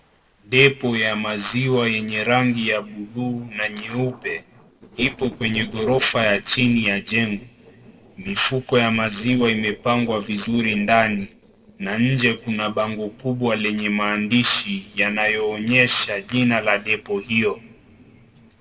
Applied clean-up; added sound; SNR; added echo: neural separator model SepFormer DNS4.